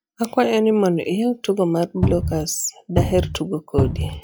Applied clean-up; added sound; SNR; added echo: classical method log-MMSE.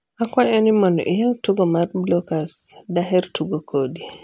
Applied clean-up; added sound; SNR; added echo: none; none; none; none.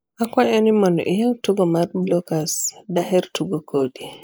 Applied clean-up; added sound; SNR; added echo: neural mask model Resemble Enhance denoiser.